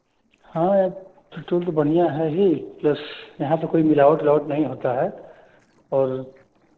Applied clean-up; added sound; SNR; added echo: neural separator model SepFormer DNS4.